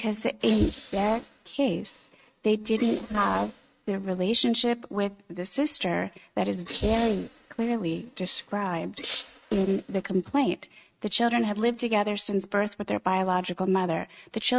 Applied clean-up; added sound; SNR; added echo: neural mask model RNNoise.